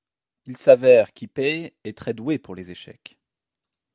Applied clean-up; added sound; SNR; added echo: none; none; none; none.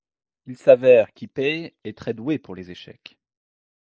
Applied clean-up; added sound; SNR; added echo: neural mask model Resemble Enhance denoiser.